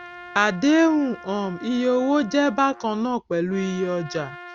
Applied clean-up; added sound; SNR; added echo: none; Trumpet; 18 dB; none.